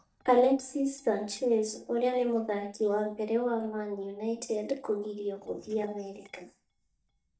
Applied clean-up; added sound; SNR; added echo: neural mask model DeepFilterNet 3.